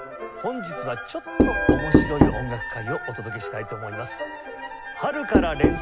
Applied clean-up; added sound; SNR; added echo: none; Knock; -4 dB; none.